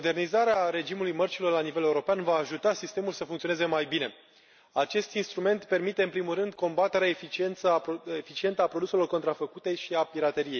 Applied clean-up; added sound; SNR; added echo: none; none; none; none.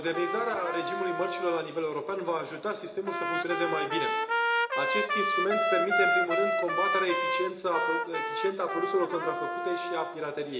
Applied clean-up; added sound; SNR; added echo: none; Trumpet; -1 dB; reverberation time 0.8 s.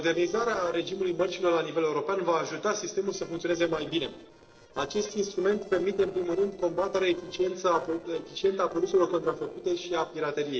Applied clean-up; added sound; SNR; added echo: neural separator model SepFormer DNS4.